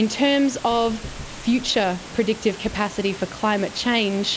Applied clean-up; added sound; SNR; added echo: none; Water + Knock / Wood; 15 dB; none.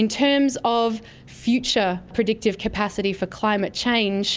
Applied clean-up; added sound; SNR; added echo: none; none; none; none.